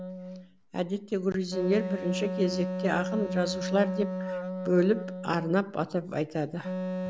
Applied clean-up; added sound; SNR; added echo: none; Wind instrument, woodwind instrument; 5 dB; none.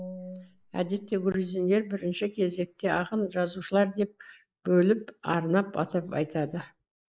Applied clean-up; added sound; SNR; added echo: neural mask model Resemble Enhance denoiser.